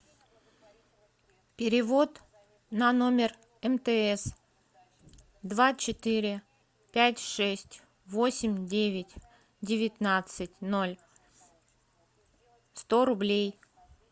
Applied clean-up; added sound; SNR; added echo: none; none; none; none.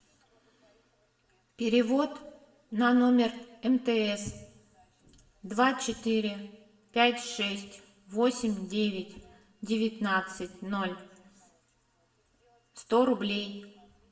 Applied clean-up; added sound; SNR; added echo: none; none; none; reverberation time 0.7 s.